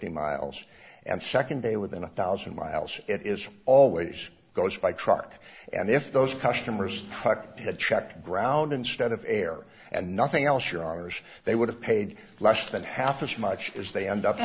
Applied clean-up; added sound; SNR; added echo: none; none; none; none.